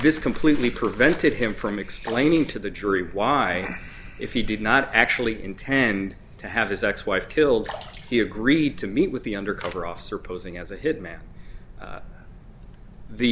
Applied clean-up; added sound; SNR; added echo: none; Sink (filling or washing) / Water / Splash, splatter; 13 dB; none.